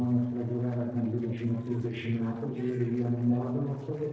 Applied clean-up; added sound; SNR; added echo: neural separator model SepFormer DNS4.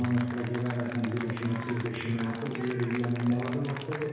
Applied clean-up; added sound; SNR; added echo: none; Applause / Cheering; 11 dB; reverberation time 1.0 s.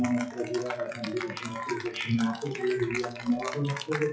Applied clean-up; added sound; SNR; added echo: classical method WPE with log-MMSE.